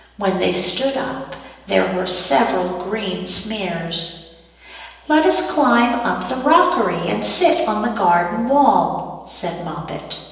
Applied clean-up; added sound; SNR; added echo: none; none; none; reverberation time 1.0 s.